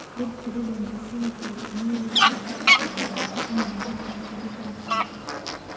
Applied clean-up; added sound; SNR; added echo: none; Fowl; -5 dB; reverberation time 2.2 s.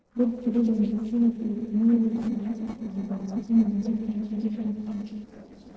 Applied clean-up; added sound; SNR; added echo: neural separator model SepFormer DNS4.